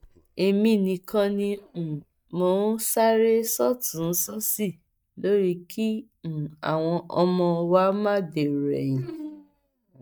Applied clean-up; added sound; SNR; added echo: neural mask model DeepFilterNet 3.